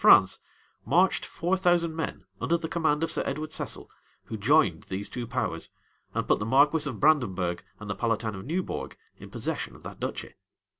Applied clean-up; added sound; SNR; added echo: none; none; none; none.